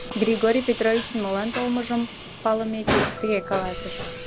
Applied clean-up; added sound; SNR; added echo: none; Dishes, pots, and pans + Hiss; 5 dB; none.